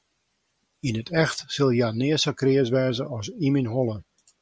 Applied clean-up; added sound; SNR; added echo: none; none; none; none.